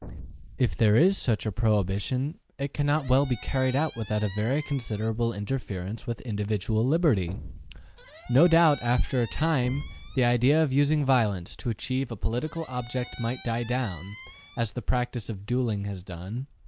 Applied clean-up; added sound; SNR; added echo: none; Squeak + Explosion; 16 dB; none.